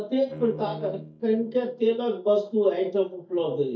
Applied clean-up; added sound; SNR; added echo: neural mask model DeepFilterNet 3.